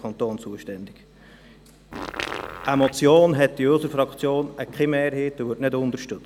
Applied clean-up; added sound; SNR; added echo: none; Fart; 10 dB; none.